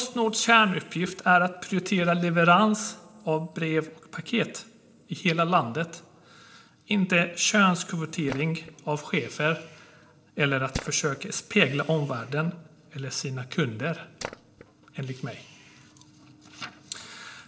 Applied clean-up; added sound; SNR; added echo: neural separator model SepFormer DNS4.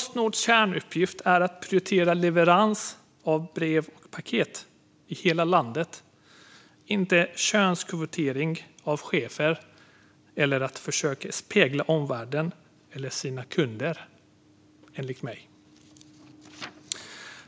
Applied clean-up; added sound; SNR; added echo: none; none; none; none.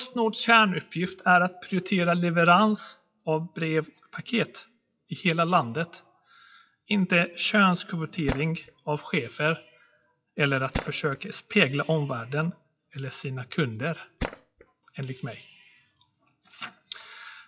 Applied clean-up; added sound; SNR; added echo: classical method WPE with log-MMSE.